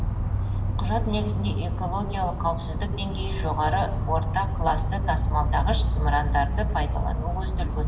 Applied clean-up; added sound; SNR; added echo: none; Insect; -3 dB; reverberation time 2.1 s.